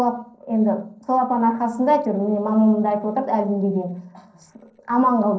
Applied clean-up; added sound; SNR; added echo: neural separator model SepFormer DNS4.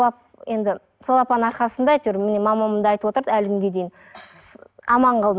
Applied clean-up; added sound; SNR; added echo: none; none; none; none.